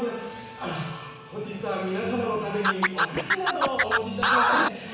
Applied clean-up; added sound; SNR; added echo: none; Scratching (performance technique); -5 dB; reverberation time 1.1 s.